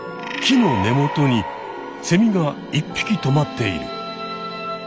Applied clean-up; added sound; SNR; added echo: none; none; none; none.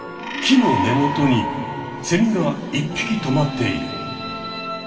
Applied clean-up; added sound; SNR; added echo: none; none; none; reverberation time 2.5 s.